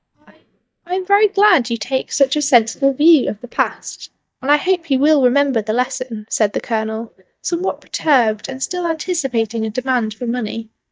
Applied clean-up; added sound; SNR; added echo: neural mask model DeepFilterNet 3.